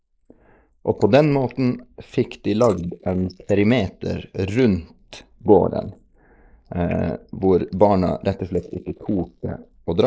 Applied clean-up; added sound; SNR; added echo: neural mask model Resemble Enhance denoiser.